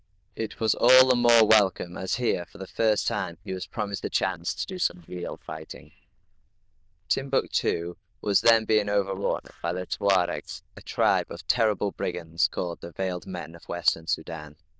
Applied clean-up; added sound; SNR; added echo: neural diffusion model UNIVERSE++.